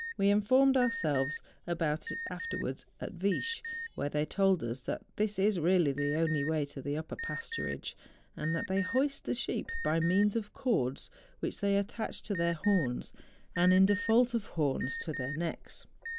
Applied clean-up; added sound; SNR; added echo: none; Alarm; 12 dB; none.